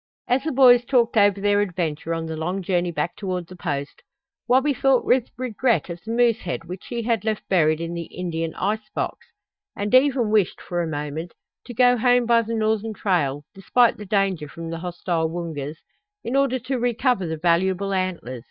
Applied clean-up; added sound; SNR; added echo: neural mask model DeepFilterNet 3.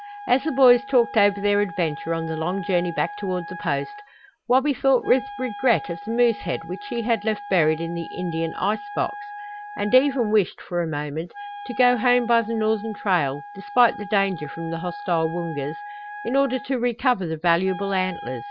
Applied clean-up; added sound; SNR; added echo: none; Wind instrument, woodwind instrument; 13 dB; none.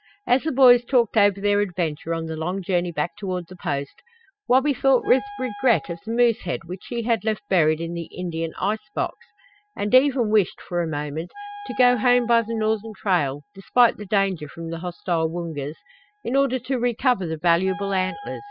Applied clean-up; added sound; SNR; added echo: classical method spectral subtraction.